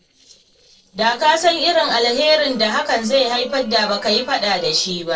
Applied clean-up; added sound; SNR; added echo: neural separator model SepFormer DNS4.